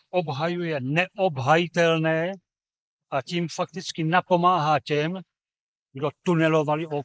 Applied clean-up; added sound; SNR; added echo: neural mask model Resemble Enhance denoiser.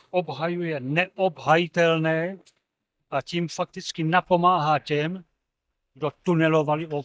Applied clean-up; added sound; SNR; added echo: neural mask model DeepFilterNet 3.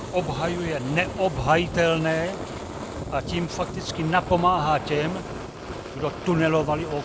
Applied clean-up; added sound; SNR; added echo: none; Fire; 8 dB; none.